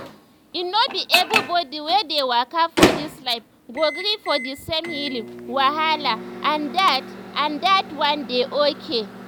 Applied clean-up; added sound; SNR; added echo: none; Microwave oven; 6 dB; none.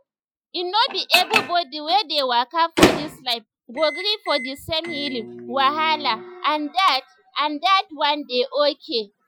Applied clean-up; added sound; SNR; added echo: classical method Wiener filter.